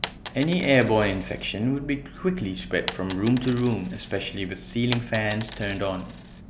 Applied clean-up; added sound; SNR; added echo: none; Coin (dropping); 10 dB; none.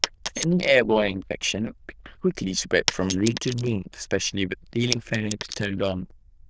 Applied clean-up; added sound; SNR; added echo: neural diffusion model UNIVERSE++.